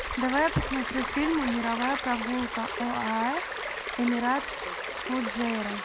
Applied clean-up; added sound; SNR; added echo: none; Stream; 4 dB; none.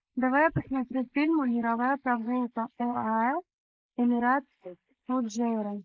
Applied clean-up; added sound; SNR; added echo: neural mask model Resemble Enhance denoiser.